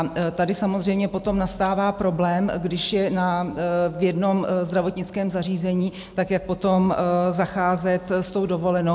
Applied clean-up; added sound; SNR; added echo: none; none; none; none.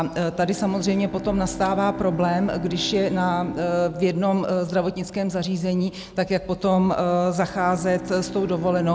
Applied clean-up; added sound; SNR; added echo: none; Bowed string instrument; 14 dB; none.